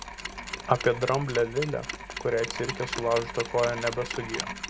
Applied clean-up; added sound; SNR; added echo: none; Mechanisms; 8 dB; none.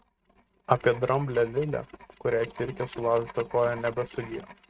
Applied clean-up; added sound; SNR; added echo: neural mask model RNNoise.